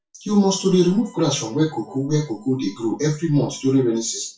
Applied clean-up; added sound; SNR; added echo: classical method WPE with log-MMSE.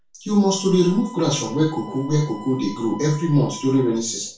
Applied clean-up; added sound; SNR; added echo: none; Wind instrument, woodwind instrument; 19 dB; reverberation time 0.3 s.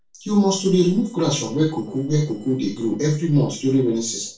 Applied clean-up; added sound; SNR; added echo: neural separator model SepFormer DNS4.